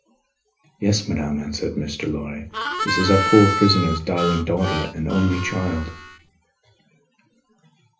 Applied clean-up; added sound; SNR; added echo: none; Harmonica; 4 dB; reverberation time 0.3 s.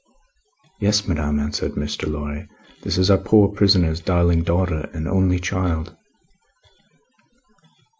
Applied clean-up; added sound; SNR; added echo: none; none; none; none.